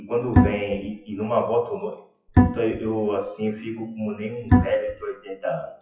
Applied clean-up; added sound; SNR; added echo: classical method WPE with log-MMSE.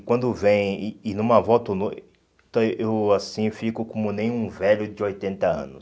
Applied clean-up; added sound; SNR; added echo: none; none; none; none.